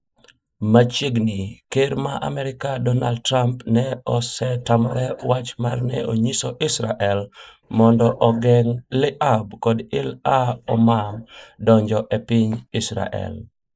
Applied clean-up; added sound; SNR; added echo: neural mask model Resemble Enhance denoiser.